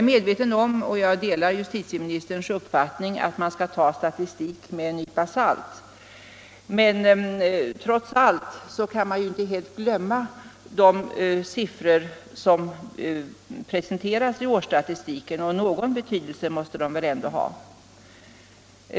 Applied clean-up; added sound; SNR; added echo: none; none; none; none.